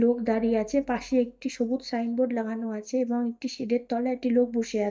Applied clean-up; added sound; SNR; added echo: neural mask model DeepFilterNet 3.